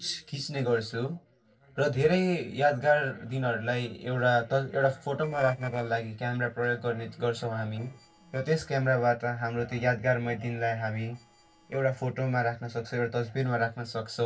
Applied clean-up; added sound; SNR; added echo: neural separator model SepFormer DNS4.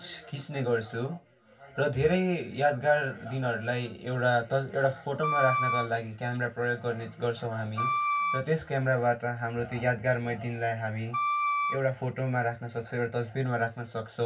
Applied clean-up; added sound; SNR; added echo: none; Wind instrument, woodwind instrument; 1 dB; reverberation time 0.2 s.